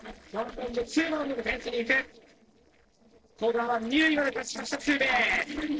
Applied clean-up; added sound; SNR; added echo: neural separator model SepFormer DNS4.